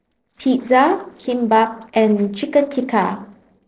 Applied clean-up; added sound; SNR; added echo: neural separator model SepFormer DNS4.